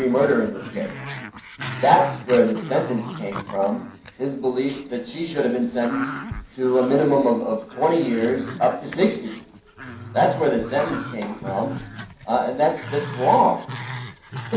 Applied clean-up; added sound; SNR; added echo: none; Growling; 13 dB; reverberation time 0.5 s.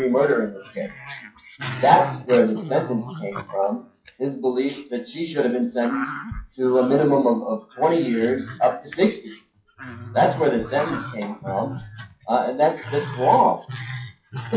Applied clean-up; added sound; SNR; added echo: classical method WPE with log-MMSE.